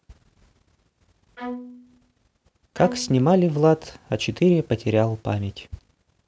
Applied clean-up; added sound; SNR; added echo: none; Bowed string instrument; 14 dB; none.